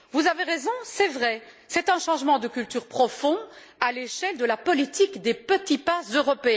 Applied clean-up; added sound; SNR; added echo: none; none; none; none.